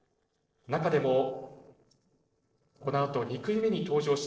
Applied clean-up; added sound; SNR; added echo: neural separator model SepFormer DNS4.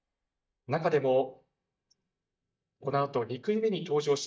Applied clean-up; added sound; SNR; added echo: neural mask model DeepFilterNet 3.